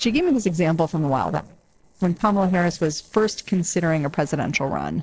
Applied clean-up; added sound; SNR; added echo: neural separator model SepFormer DNS4.